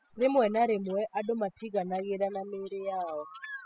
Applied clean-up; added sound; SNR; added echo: classical method spectral subtraction.